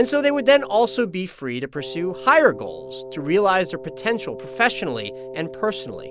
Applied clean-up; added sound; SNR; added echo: none; Wind instrument, woodwind instrument; 14 dB; none.